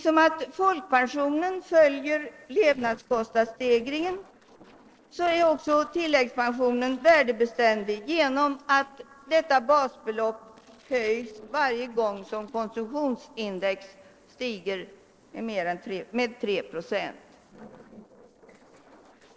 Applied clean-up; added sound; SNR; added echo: neural separator model SepFormer DNS4.